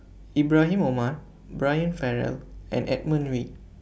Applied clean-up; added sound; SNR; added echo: none; none; none; none.